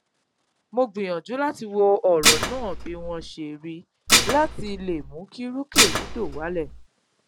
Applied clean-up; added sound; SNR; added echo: none; Dishes, pots, and pans; -3 dB; none.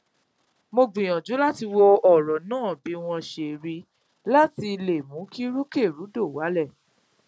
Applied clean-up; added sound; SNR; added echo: none; none; none; none.